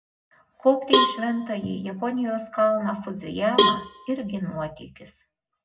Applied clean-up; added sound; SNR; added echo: none; Cowbell; -1 dB; reverberation time 0.4 s.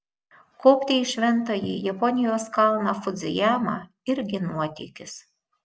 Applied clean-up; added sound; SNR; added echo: none; none; none; none.